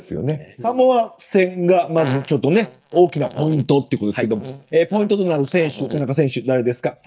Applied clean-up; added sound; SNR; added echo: neural mask model DeepFilterNet 3.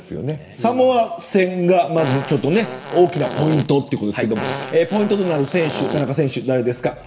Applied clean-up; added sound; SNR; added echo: none; Fart; 9 dB; reverberation time 1.3 s.